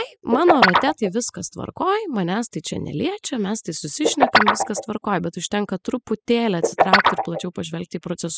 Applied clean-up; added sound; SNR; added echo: classical method spectral subtraction.